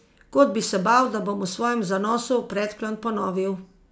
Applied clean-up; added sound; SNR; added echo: none; none; none; none.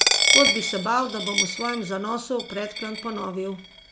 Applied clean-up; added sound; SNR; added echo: none; Coin (dropping); -3 dB; none.